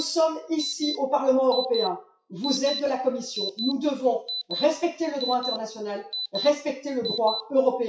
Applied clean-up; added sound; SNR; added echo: classical method WPE with log-MMSE.